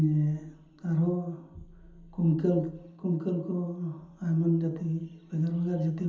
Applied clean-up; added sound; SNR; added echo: none; none; none; reverberation time 1.2 s.